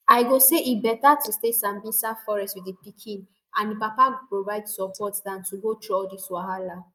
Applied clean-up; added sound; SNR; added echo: neural mask model Resemble Enhance denoiser.